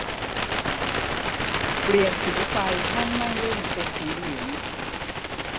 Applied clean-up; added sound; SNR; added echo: none; Bird; -3 dB; none.